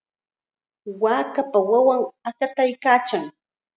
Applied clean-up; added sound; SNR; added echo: none; none; none; none.